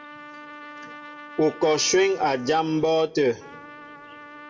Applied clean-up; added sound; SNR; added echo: none; Trumpet; 17 dB; reverberation time 1.2 s.